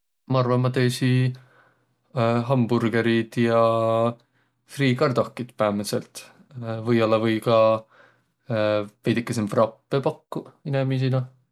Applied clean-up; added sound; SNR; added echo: none; none; none; none.